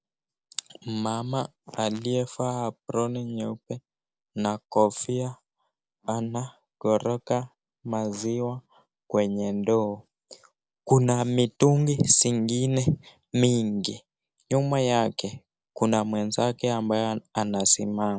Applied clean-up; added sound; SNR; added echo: none; none; none; none.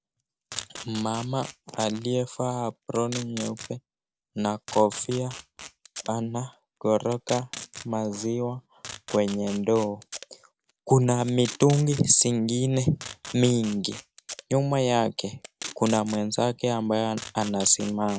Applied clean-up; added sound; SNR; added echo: none; Packing tape, duct tape; 17 dB; none.